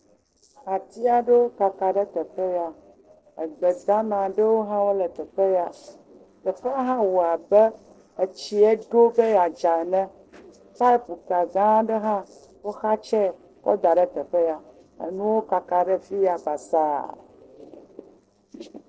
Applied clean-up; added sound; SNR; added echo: neural separator model SepFormer DNS4.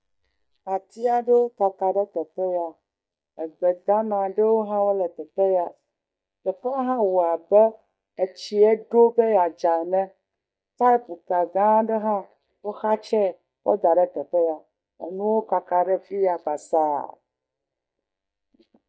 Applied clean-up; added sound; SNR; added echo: neural mask model DeepFilterNet 3.